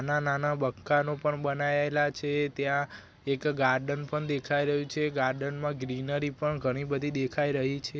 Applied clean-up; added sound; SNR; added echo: none; none; none; none.